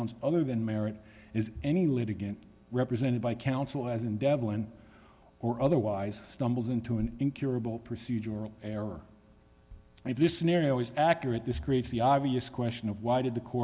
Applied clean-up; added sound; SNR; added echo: none; none; none; none.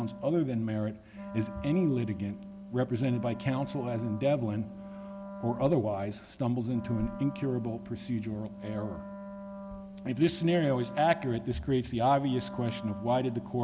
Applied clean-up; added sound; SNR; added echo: none; Wind instrument, woodwind instrument; 13 dB; none.